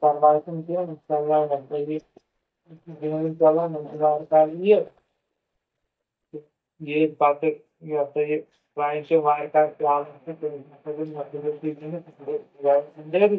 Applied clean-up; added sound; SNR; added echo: neural mask model DeepFilterNet 3.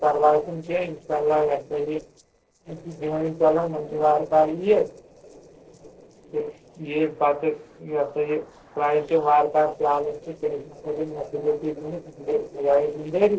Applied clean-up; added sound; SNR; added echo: neural separator model SepFormer DNS4.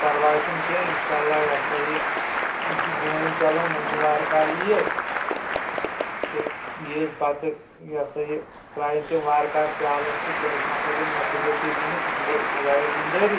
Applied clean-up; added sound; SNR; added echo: none; Applause; 1 dB; reverberation time 0.3 s.